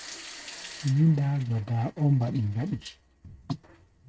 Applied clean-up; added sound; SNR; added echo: neural mask model RNNoise.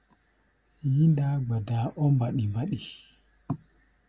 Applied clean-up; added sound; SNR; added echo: none; none; none; none.